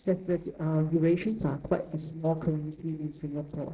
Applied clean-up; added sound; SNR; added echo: neural separator model SepFormer DNS4.